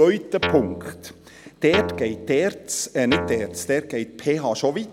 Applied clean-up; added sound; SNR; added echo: none; Guitar; 7 dB; none.